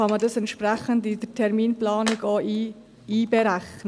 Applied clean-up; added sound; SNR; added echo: none; Tools; 18 dB; none.